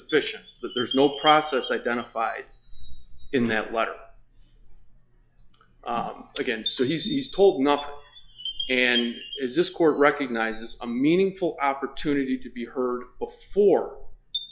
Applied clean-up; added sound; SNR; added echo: classical method log-MMSE.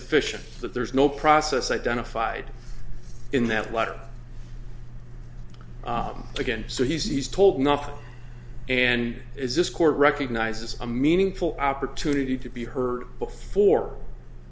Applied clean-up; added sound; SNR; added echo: none; none; none; none.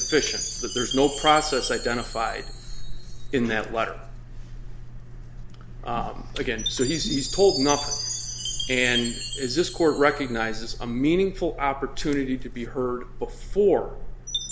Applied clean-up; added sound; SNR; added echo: none; Chime; 10 dB; none.